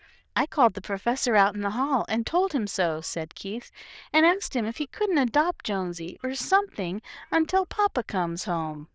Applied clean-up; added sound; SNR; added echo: neural diffusion model UNIVERSE++.